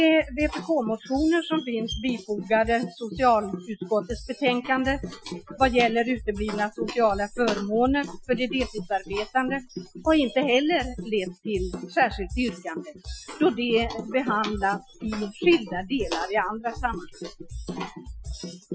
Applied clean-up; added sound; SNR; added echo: classical method Wiener filter.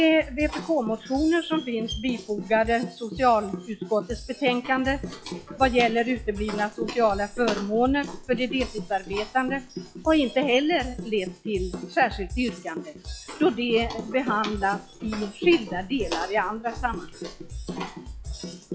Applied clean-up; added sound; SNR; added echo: classical method log-MMSE.